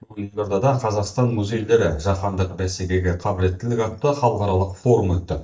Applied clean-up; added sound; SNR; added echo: neural mask model DeepFilterNet 3.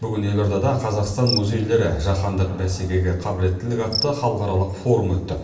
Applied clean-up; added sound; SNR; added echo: none; Cricket; 14 dB; reverberation time 0.7 s.